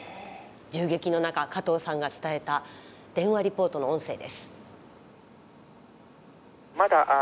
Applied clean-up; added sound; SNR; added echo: none; none; none; none.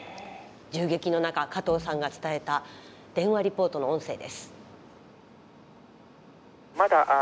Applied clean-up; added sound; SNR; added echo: none; Bowed string instrument; 17 dB; none.